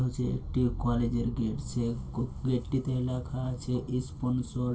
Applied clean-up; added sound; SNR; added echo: none; none; none; reverberation time 0.2 s.